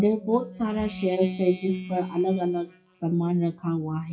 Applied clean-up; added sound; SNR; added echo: classical method WPE with log-MMSE.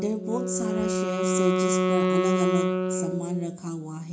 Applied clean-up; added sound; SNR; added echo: none; Wind instrument, woodwind instrument; -4 dB; reverberation time 0.4 s.